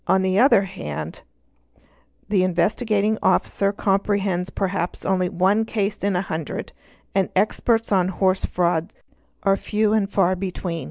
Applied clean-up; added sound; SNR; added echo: none; none; none; none.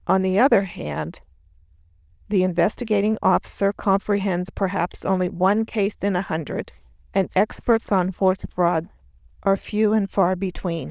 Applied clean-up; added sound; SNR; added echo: neural diffusion model UNIVERSE++.